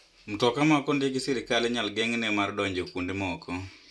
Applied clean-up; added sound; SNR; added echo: none; none; none; none.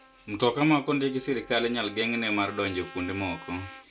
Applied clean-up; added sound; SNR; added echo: none; Trumpet; 20 dB; none.